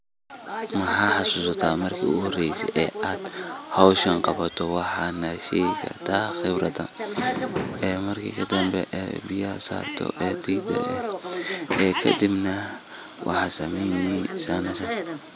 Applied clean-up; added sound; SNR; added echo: none; none; none; none.